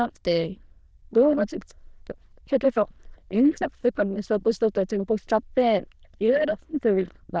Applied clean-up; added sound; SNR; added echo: neural diffusion model UNIVERSE++.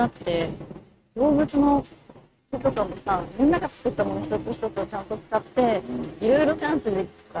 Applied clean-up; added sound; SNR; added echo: neural mask model RNNoise.